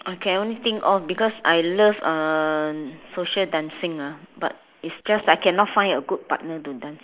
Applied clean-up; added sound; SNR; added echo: neural mask model Resemble Enhance denoiser.